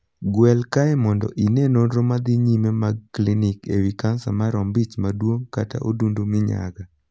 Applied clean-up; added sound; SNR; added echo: none; none; none; none.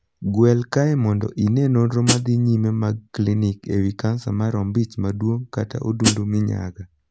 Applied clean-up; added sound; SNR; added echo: none; Hi-hat; 1 dB; none.